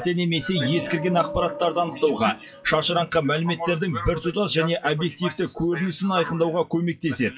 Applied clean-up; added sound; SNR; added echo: classical method WPE with log-MMSE.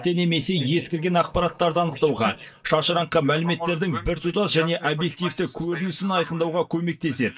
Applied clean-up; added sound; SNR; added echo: neural mask model DeepFilterNet 3.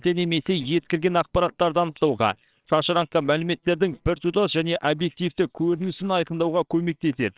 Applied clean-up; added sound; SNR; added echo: neural separator model SepFormer WHAMR!.